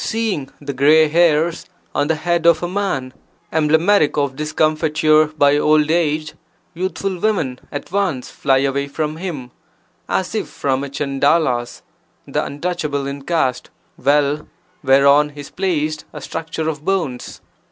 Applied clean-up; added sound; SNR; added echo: none; none; none; none.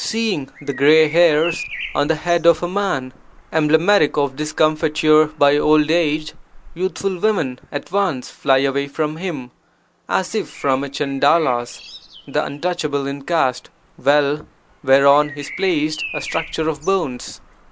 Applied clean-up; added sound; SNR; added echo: none; Bird vocalization, bird call, bird song; 18 dB; none.